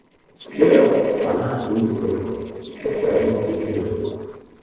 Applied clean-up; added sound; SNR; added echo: neural separator model SepFormer DNS4.